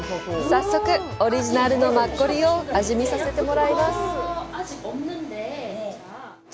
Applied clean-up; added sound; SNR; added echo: none; none; none; none.